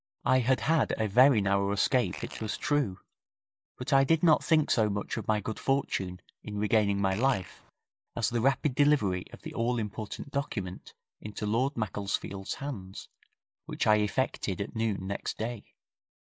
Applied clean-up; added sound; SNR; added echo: neural mask model Resemble Enhance denoiser.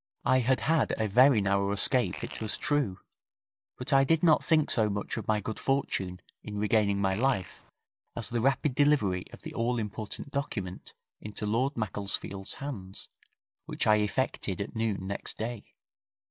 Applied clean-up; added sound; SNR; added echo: none; Fart; 15 dB; none.